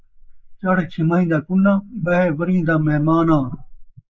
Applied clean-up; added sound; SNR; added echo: neural mask model Resemble Enhance denoiser.